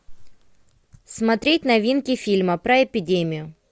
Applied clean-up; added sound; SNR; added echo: none; none; none; none.